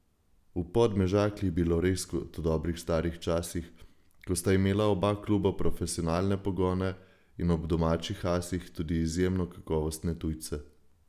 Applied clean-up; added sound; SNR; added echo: none; none; none; none.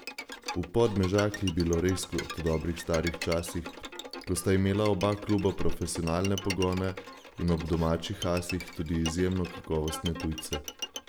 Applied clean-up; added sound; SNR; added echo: none; Bowed string instrument; 12 dB; none.